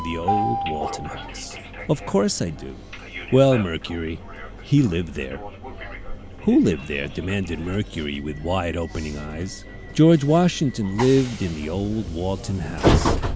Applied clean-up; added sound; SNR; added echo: none; Train; 6 dB; none.